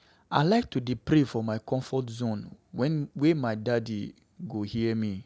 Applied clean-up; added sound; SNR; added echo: none; none; none; none.